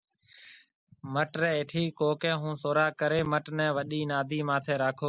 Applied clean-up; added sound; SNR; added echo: none; none; none; none.